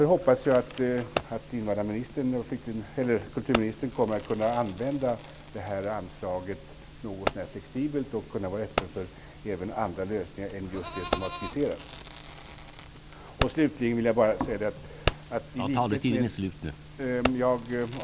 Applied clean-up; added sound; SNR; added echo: none; Fireworks + Livestock, farm animals, working animals; 9 dB; none.